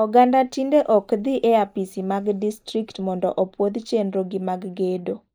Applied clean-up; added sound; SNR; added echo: neural mask model Resemble Enhance denoiser.